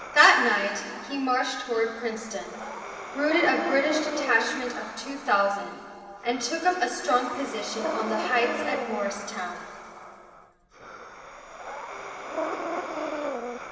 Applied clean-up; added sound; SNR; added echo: none; Breathing; 8 dB; reverberation time 2.6 s.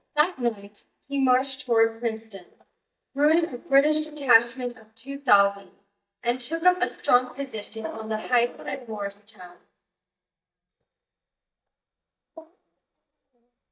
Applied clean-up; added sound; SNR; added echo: neural mask model DeepFilterNet 3.